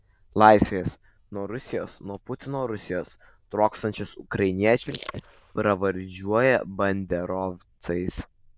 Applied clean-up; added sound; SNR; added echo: neural diffusion model UNIVERSE++.